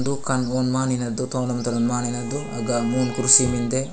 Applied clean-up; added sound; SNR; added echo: none; Bowed string instrument + Chirp, tweet; 16 dB; none.